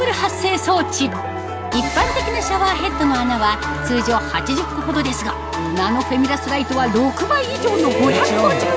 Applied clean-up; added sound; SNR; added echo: none; Motor vehicle (road) / Siren; 13 dB; none.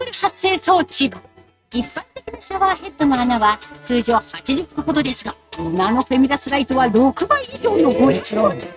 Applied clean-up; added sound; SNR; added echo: neural mask model RNNoise.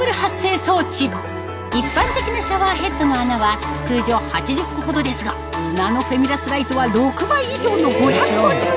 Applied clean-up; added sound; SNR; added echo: none; none; none; none.